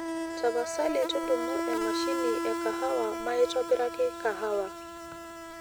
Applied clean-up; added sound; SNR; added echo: none; Insect; 3 dB; none.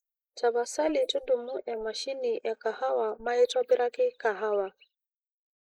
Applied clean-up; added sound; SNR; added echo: neural mask model Resemble Enhance denoiser.